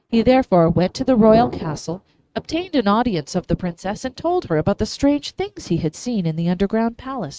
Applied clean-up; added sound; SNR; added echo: neural mask model RNNoise.